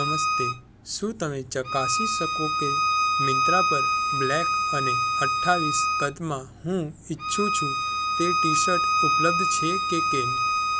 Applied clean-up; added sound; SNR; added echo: none; Bowed string instrument; -5 dB; none.